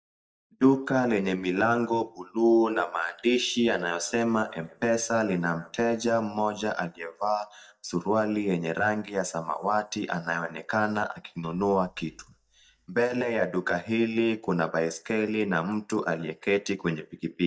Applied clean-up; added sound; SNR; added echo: neural mask model DeepFilterNet 3.